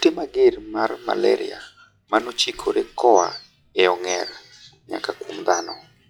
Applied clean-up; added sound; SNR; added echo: classical method log-MMSE.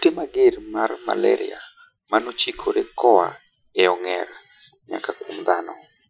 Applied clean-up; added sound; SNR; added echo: classical method Wiener filter.